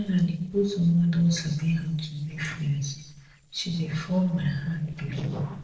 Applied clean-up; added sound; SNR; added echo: neural separator model SepFormer DNS4.